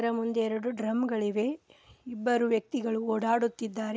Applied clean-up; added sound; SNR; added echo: none; none; none; none.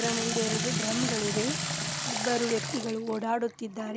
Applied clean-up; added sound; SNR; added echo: none; Sink (filling or washing) / Water tap, faucet; 1 dB; none.